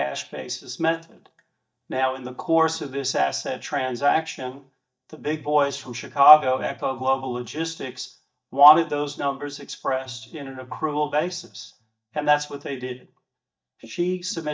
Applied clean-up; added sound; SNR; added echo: neural mask model DeepFilterNet 3.